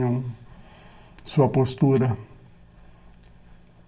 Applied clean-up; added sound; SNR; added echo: none; none; none; reverberation time 0.3 s.